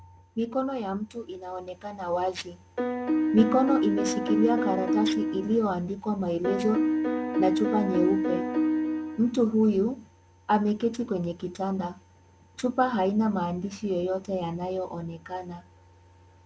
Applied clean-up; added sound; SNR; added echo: none; Piano; -2 dB; none.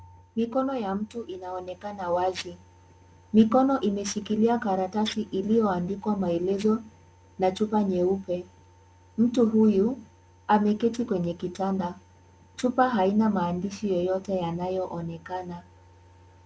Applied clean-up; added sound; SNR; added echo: none; none; none; none.